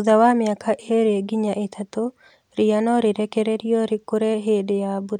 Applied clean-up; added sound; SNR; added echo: none; none; none; none.